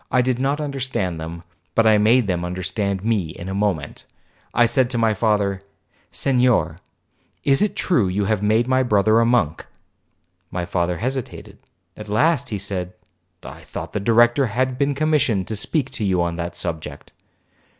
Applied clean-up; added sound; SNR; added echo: none; none; none; none.